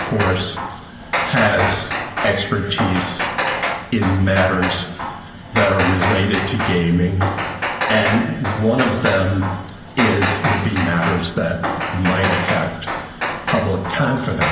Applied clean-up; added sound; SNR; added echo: none; Hammer; 4 dB; reverberation time 1.5 s.